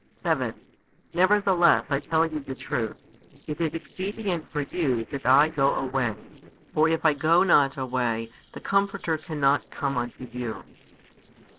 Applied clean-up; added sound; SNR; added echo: neural separator model SepFormer DNS4.